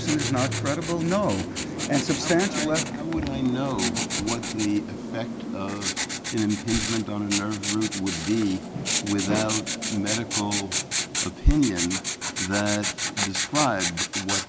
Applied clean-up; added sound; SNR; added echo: none; Writing; 2 dB; none.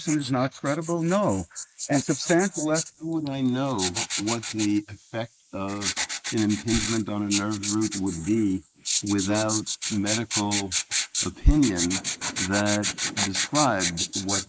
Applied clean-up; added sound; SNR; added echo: neural mask model Resemble Enhance denoiser.